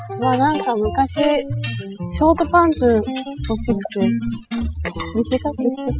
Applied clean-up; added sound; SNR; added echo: classical method spectral subtraction.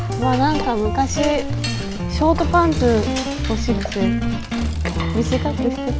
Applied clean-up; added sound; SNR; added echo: none; Cutlery, silverware / Dishes, pots, and pans; 11 dB; none.